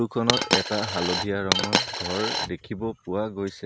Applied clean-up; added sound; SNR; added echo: none; Coin (dropping); -3 dB; none.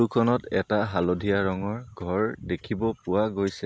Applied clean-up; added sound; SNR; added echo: none; none; none; none.